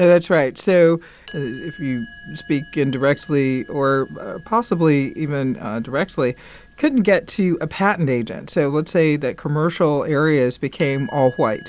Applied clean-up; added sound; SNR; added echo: none; Chime; 17 dB; none.